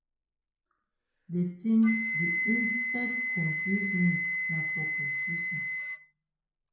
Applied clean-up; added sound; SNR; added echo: none; Wind instrument, woodwind instrument; 0 dB; reverberation time 0.6 s.